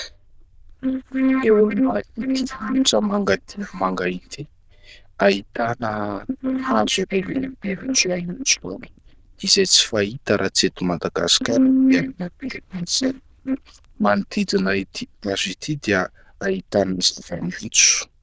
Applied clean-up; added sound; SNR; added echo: neural diffusion model UNIVERSE++.